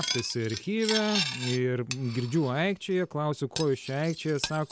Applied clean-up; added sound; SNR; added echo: none; Cutlery, silverware; 8 dB; none.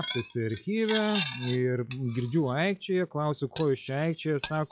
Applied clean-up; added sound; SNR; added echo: classical method log-MMSE.